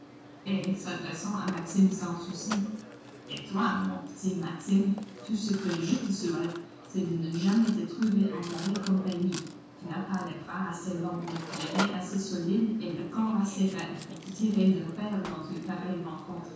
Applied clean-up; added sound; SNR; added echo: none; Mechanisms; 14 dB; reverberation time 0.6 s.